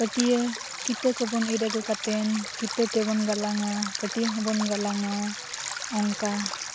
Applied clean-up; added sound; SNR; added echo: none; Stream; 7 dB; none.